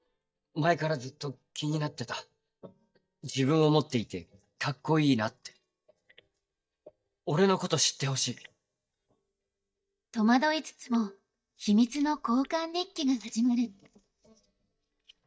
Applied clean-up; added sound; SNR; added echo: neural mask model DeepFilterNet 3.